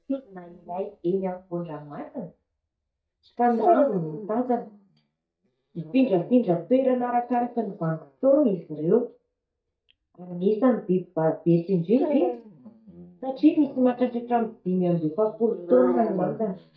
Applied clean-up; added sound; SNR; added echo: neural mask model DeepFilterNet 3.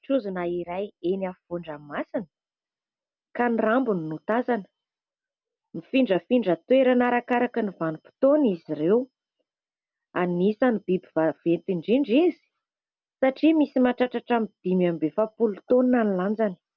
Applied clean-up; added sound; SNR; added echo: none; none; none; none.